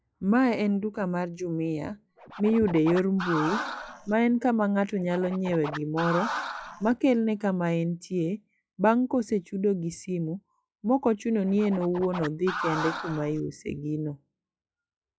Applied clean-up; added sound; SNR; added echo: classical method log-MMSE.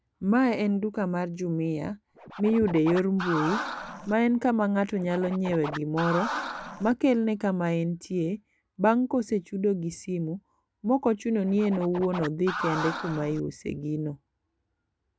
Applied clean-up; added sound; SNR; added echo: none; Scratching (performance technique); 8 dB; none.